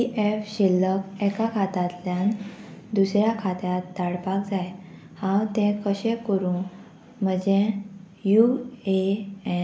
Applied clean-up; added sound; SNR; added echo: none; none; none; none.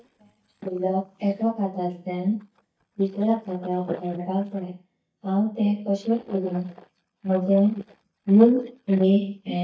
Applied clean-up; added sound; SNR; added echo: neural mask model DeepFilterNet 3.